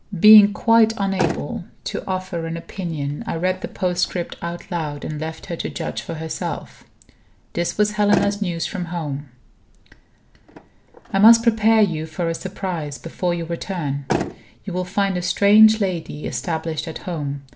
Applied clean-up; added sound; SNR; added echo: none; Motor vehicle (road); 14 dB; none.